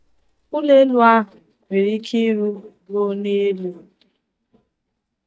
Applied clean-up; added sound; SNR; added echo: neural mask model DeepFilterNet 3.